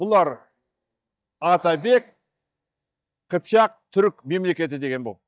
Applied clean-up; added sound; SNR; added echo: neural mask model DeepFilterNet 3.